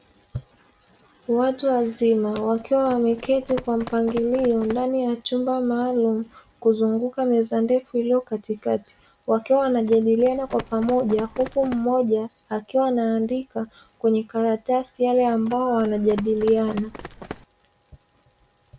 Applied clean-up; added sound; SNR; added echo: none; Run; 16 dB; none.